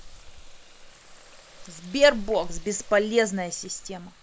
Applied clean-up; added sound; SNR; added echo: neural mask model Resemble Enhance denoiser.